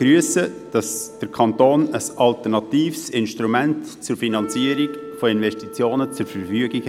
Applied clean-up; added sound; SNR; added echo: none; Wind instrument, woodwind instrument; 18 dB; none.